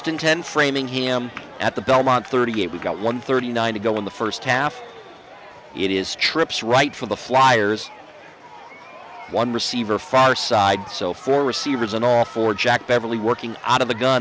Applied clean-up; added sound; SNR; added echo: none; none; none; none.